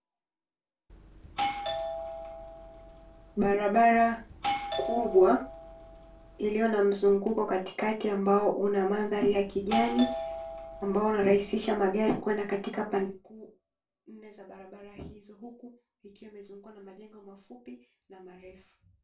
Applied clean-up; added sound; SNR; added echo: none; Doorbell; 7 dB; reverberation time 0.2 s.